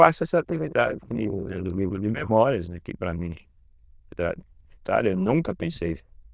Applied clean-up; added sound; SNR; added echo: neural diffusion model UNIVERSE++.